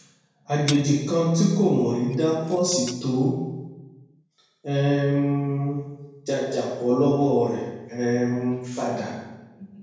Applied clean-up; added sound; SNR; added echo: none; Glass; 16 dB; reverberation time 1.0 s.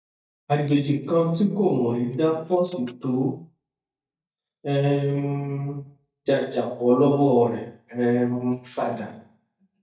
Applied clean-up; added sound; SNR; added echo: neural mask model DeepFilterNet 3.